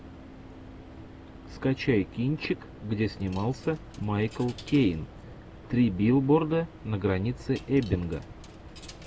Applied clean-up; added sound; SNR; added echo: none; Coin (dropping); 19 dB; none.